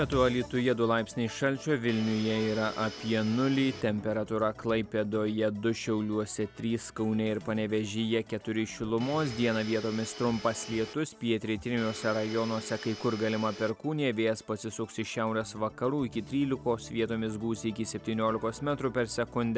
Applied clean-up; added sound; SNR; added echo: none; Domestic sounds, home sounds; 13 dB; none.